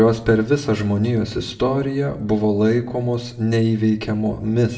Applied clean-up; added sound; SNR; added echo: none; none; none; reverberation time 0.5 s.